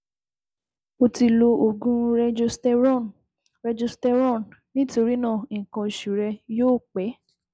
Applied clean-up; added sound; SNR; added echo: none; none; none; none.